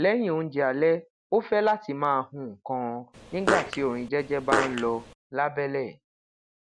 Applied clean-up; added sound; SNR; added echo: none; Fart; 3 dB; none.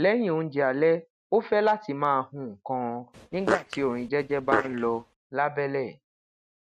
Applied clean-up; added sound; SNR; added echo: neural mask model RNNoise.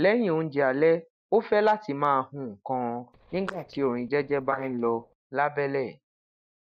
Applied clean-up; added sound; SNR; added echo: neural mask model DeepFilterNet 3.